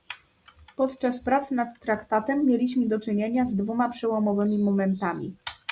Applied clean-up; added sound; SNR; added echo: none; none; none; none.